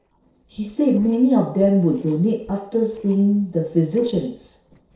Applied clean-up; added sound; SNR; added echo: neural separator model SepFormer DNS4.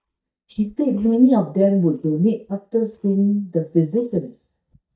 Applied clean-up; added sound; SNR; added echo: neural mask model DeepFilterNet 3.